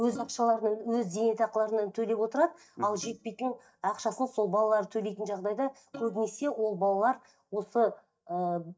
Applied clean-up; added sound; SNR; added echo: neural mask model DeepFilterNet 3.